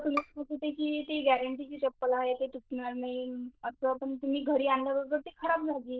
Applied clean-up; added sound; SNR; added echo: neural diffusion model UNIVERSE++.